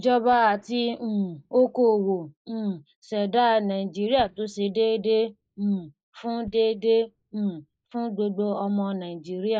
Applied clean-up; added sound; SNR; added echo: neural mask model DeepFilterNet 3.